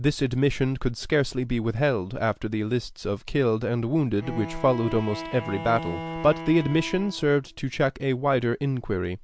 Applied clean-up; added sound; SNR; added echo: none; Bowed string instrument; 11 dB; none.